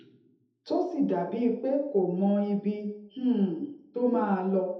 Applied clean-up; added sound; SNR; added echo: none; none; none; reverberation time 0.7 s.